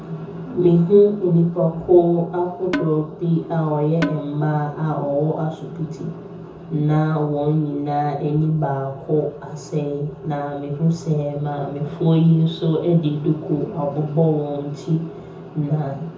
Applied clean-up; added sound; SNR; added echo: none; Percussion; 8 dB; reverberation time 0.5 s.